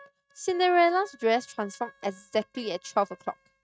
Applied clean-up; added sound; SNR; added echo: neural mask model RNNoise.